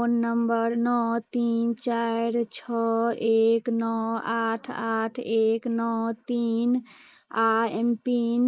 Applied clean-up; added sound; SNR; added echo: neural mask model Resemble Enhance denoiser.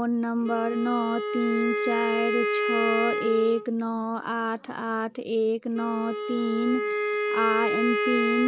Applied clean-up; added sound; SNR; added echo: none; Wind instrument, woodwind instrument; 2 dB; none.